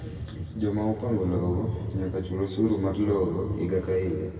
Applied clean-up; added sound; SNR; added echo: none; none; none; reverberation time 2.3 s.